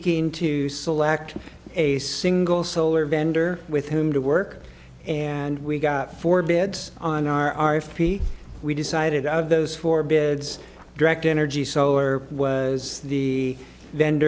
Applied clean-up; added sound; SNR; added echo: none; none; none; none.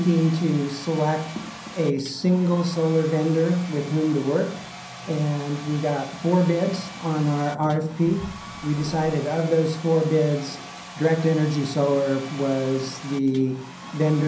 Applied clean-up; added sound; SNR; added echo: none; Domestic sounds, home sounds; 17 dB; reverberation time 0.6 s.